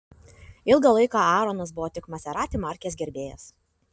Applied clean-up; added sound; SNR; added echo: none; none; none; none.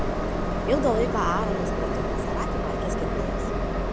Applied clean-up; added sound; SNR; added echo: none; Train; -4 dB; none.